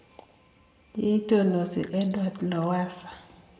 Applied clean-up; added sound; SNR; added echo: none; none; none; reverberation time 0.9 s.